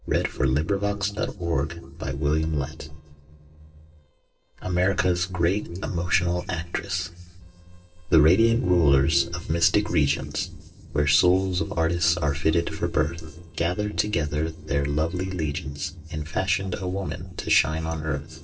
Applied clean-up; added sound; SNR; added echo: neural separator model SepFormer DNS4.